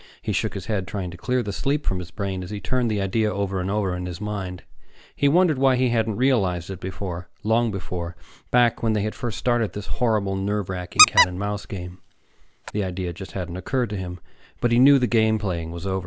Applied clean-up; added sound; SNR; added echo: none; Squeak; 1 dB; none.